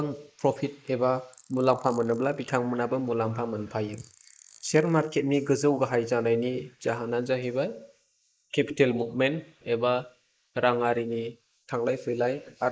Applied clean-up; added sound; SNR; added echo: neural mask model Resemble Enhance denoiser.